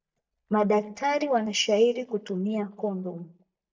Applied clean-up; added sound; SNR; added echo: neural mask model DeepFilterNet 3.